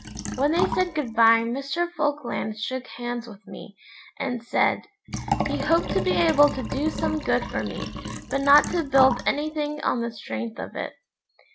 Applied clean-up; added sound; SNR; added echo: none; Liquid; 8 dB; none.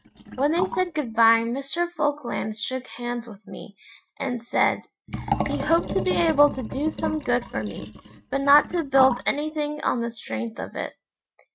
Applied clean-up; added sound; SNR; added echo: neural mask model RNNoise.